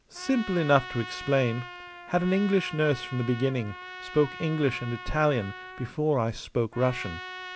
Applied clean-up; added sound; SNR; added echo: none; Trumpet; 14 dB; none.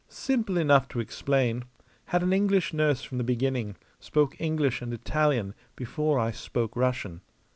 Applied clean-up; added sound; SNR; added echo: none; none; none; none.